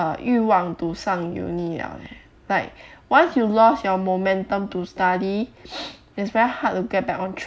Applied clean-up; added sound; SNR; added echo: none; none; none; none.